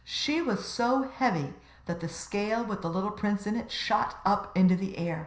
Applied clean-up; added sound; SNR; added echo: none; none; none; reverberation time 0.5 s.